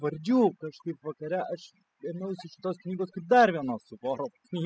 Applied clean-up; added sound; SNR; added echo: classical method spectral subtraction.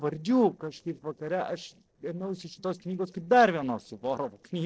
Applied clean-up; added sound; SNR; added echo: neural separator model SepFormer DNS4.